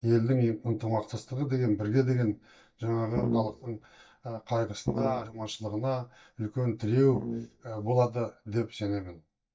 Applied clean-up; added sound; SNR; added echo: neural mask model DeepFilterNet 3.